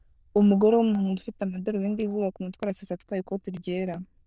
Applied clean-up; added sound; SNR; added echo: neural diffusion model UNIVERSE++.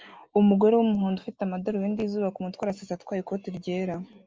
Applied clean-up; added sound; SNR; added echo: neural mask model Resemble Enhance denoiser.